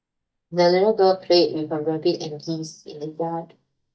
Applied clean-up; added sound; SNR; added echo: neural mask model DeepFilterNet 3.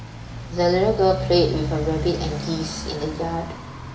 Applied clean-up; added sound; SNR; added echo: none; Motorcycle; 6 dB; reverberation time 0.7 s.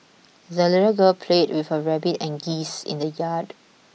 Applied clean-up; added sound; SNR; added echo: none; none; none; none.